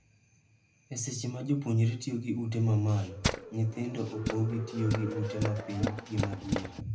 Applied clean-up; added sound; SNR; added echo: none; Tools; 4 dB; reverberation time 0.3 s.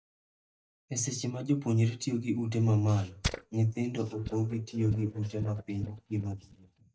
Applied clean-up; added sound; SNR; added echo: neural mask model DeepFilterNet 3.